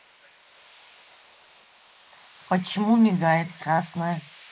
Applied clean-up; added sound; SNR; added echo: neural mask model Resemble Enhance denoiser.